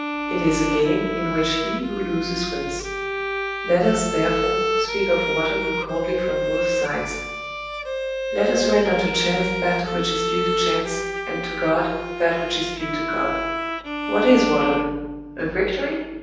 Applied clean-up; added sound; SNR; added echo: none; Bowed string instrument; 2 dB; reverberation time 1.1 s.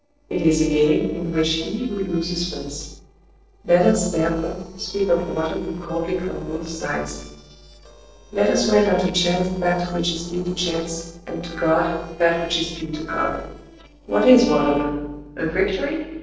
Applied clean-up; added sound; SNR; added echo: neural separator model SepFormer DNS4.